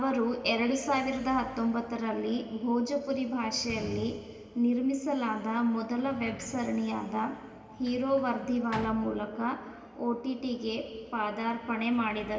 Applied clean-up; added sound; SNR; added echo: none; Sliding door; 18 dB; reverberation time 2.0 s.